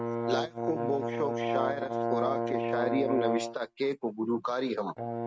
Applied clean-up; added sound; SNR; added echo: neural mask model RNNoise.